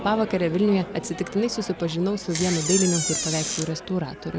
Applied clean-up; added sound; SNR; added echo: none; Door; 3 dB; none.